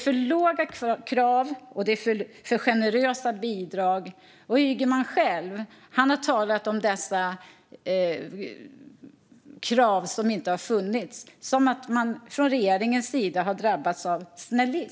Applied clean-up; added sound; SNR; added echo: none; none; none; none.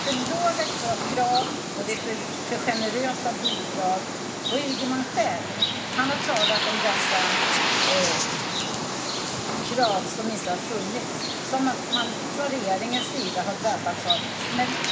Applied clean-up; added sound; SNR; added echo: none; Bird; -1 dB; reverberation time 2.0 s.